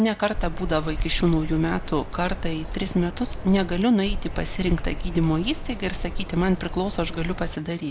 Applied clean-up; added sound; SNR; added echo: none; Bird vocalization, bird call, bird song; 4 dB; none.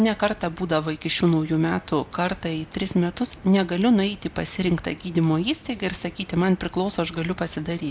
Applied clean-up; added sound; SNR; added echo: none; none; none; none.